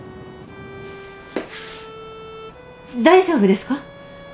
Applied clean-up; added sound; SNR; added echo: none; Bowed string instrument; 19 dB; none.